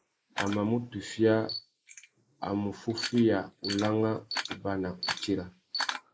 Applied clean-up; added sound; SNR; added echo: neural mask model Resemble Enhance denoiser.